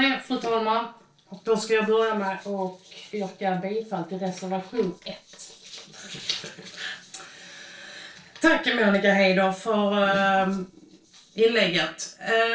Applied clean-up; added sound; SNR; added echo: neural separator model SepFormer DNS4.